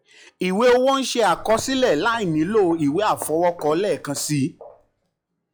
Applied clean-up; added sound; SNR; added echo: classical method log-MMSE.